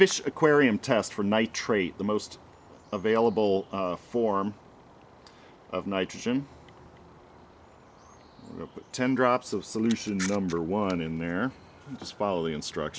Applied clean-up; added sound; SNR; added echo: none; none; none; none.